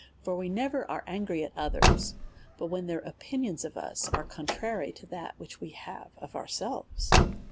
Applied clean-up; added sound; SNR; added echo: none; Car; -3 dB; none.